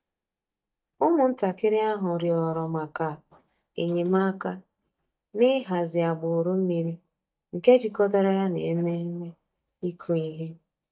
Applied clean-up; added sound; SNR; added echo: neural mask model DeepFilterNet 3.